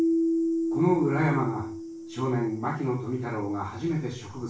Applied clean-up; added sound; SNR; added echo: none; Keyboard (musical); 2 dB; reverberation time 0.3 s.